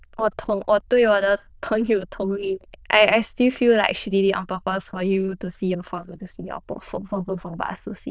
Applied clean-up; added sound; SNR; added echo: neural diffusion model UNIVERSE++.